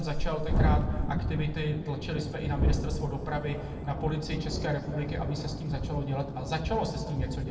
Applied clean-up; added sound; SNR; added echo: none; Thunderstorm; -2 dB; reverberation time 1.7 s.